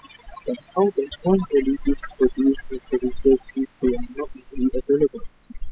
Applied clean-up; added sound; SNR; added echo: classical method spectral subtraction.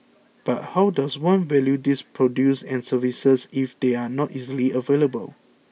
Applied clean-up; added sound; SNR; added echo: none; none; none; none.